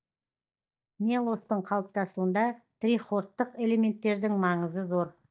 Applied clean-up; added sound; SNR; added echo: neural mask model DeepFilterNet 3.